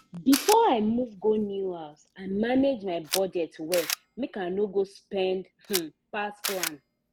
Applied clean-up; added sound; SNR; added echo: none; Camera; 10 dB; none.